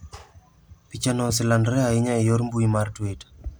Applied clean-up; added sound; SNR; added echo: none; none; none; none.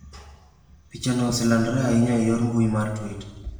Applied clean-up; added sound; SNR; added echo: none; none; none; reverberation time 1.0 s.